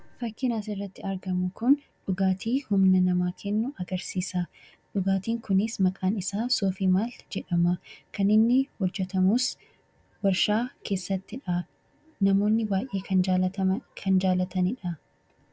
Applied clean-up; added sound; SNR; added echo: none; none; none; none.